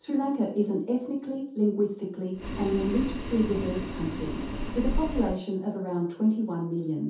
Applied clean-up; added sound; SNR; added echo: none; Boiling; 3 dB; reverberation time 0.5 s.